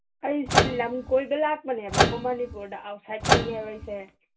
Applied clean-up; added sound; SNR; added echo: none; Microwave oven; -4 dB; reverberation time 0.2 s.